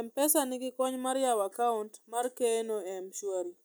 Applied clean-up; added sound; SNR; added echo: none; none; none; none.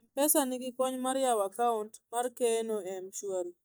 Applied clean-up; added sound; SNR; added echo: neural mask model DeepFilterNet 3.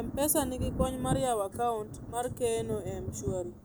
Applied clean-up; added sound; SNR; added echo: none; Thunder; 5 dB; none.